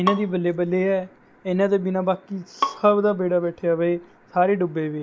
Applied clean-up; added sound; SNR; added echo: none; Bowed string instrument; 11 dB; none.